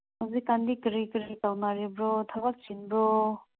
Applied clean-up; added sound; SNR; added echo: none; none; none; none.